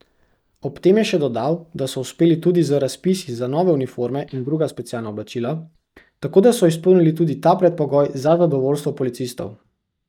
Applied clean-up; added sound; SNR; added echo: neural mask model DeepFilterNet 3.